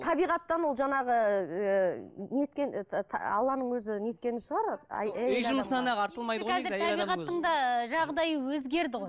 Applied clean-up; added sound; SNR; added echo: none; none; none; none.